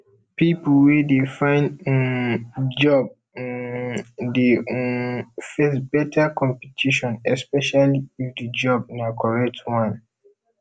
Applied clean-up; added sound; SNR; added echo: none; none; none; none.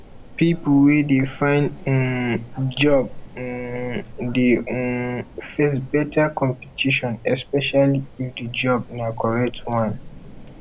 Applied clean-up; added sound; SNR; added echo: none; Rain; 15 dB; none.